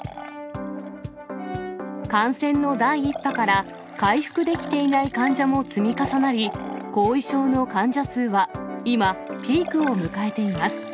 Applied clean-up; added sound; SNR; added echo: none; Liquid + Brass instrument; 13 dB; none.